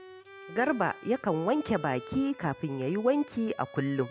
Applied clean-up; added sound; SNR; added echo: none; Bowed string instrument; 17 dB; none.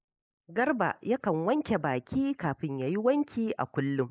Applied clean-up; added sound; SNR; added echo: neural mask model Resemble Enhance denoiser.